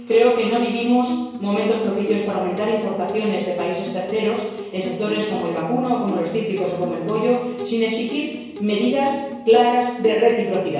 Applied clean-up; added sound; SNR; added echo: none; Acoustic guitar; 14 dB; reverberation time 1.0 s.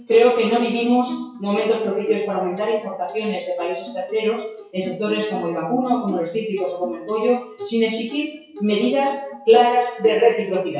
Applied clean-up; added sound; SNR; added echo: classical method WPE with log-MMSE.